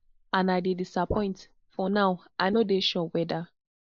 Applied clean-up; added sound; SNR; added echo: neural mask model Resemble Enhance denoiser.